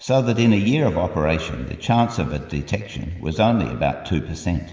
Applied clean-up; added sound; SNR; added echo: none; none; none; reverberation time 2.0 s.